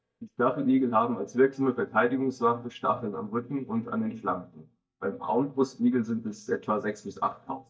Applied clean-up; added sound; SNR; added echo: neural mask model DeepFilterNet 3.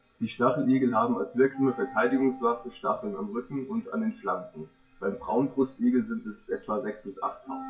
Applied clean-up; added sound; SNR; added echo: classical method WPE with log-MMSE.